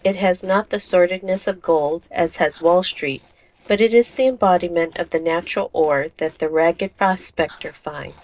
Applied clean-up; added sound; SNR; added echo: neural separator model SepFormer DNS4.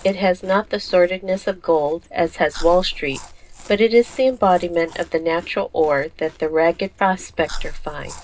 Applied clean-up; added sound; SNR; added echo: none; Chewing, mastication; 15 dB; reverberation time 0.2 s.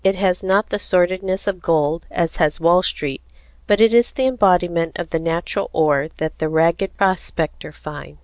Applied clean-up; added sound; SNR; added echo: none; none; none; none.